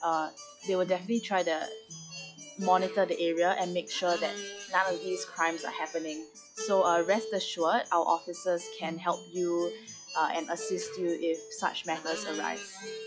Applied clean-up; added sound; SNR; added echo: classical method log-MMSE.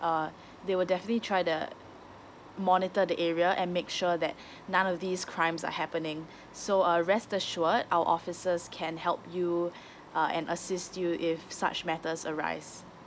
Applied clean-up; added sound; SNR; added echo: none; none; none; none.